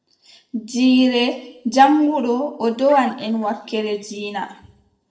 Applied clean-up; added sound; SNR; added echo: neural separator model SepFormer DNS4.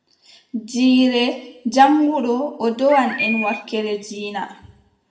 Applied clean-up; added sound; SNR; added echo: none; Bird; 6 dB; reverberation time 0.6 s.